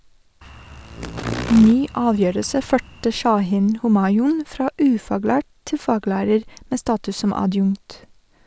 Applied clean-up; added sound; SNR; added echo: none; Insect; 11 dB; none.